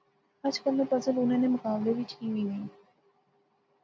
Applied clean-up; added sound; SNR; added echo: none; none; none; none.